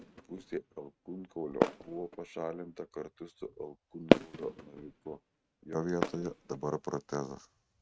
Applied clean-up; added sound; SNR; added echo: neural mask model RNNoise.